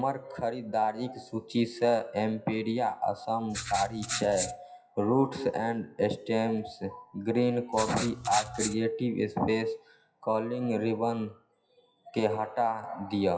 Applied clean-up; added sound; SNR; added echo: classical method WPE with log-MMSE.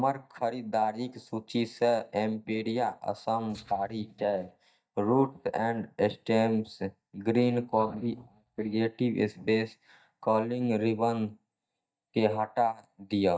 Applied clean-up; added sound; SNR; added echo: neural mask model DeepFilterNet 3.